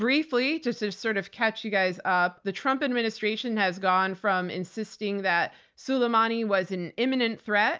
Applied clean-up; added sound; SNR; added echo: none; none; none; none.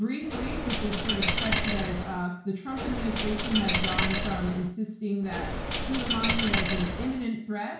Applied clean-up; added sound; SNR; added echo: none; Coin (dropping); -4 dB; reverberation time 0.6 s.